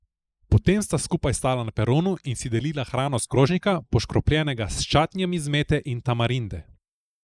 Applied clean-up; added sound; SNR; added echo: neural mask model Resemble Enhance denoiser.